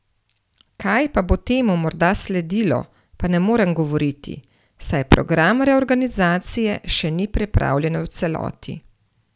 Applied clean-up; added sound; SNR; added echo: none; none; none; none.